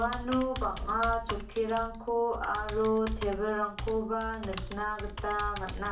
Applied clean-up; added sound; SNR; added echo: none; Computer keyboard; 8 dB; reverberation time 0.4 s.